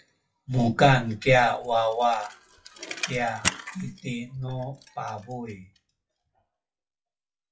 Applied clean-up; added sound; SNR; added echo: classical method WPE with log-MMSE.